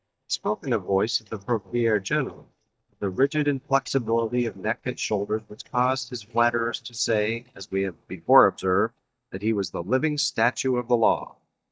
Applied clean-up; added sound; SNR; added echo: neural mask model DeepFilterNet 3.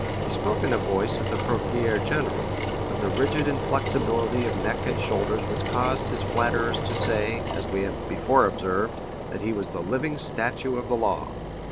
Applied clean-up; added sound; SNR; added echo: none; Engine; 1 dB; none.